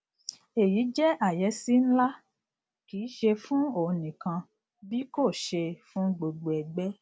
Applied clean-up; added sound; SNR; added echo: none; none; none; none.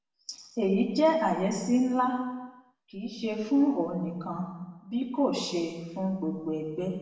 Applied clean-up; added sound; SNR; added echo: none; none; none; reverberation time 1.0 s.